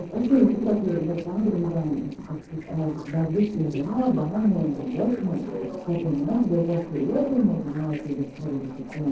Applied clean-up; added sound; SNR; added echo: neural separator model SepFormer DNS4.